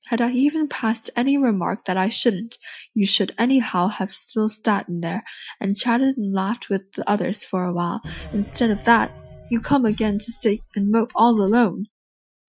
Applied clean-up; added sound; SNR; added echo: classical method Wiener filter.